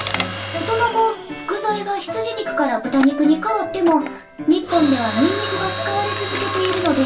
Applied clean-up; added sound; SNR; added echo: none; Mechanisms; 6 dB; reverberation time 0.3 s.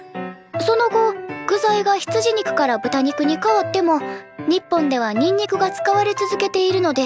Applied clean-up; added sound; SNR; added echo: none; none; none; none.